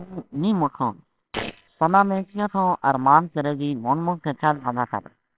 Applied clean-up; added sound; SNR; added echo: neural separator model SepFormer WHAMR!.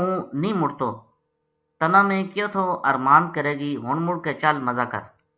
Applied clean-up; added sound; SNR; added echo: none; none; none; none.